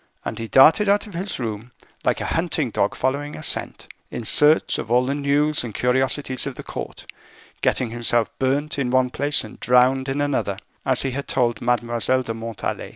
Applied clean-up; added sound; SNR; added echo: none; none; none; none.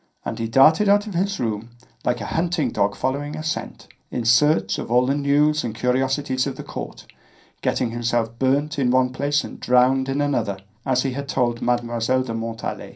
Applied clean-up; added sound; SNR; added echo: none; none; none; reverberation time 0.3 s.